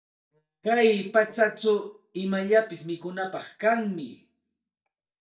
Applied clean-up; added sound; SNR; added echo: neural mask model DeepFilterNet 3.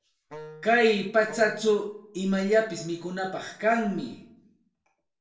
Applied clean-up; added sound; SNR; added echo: none; Wind instrument, woodwind instrument; 18 dB; reverberation time 0.3 s.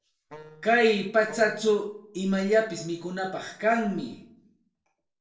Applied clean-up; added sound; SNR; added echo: neural separator model SepFormer DNS4.